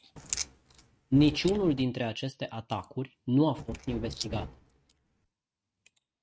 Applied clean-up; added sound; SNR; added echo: neural mask model RNNoise.